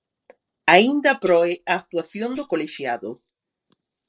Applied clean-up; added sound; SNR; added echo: neural separator model SepFormer DNS4.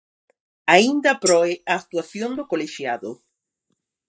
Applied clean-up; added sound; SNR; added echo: neural mask model DeepFilterNet 3.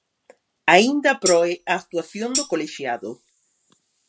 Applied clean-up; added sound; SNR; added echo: none; Tambourine; 8 dB; none.